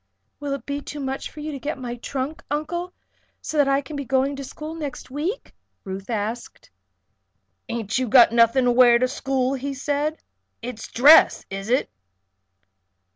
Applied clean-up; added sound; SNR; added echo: none; none; none; none.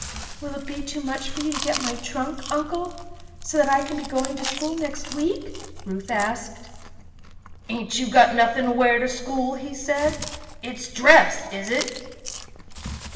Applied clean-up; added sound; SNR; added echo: none; Chewing, mastication; 11 dB; reverberation time 1.1 s.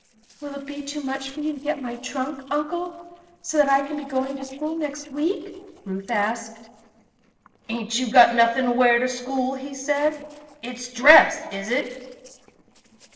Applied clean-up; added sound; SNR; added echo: neural separator model SepFormer DNS4.